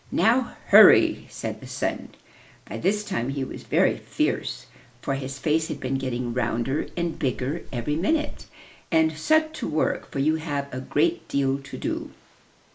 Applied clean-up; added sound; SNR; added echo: neural mask model Resemble Enhance denoiser.